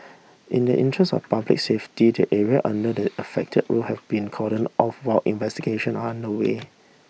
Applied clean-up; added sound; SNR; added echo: none; none; none; none.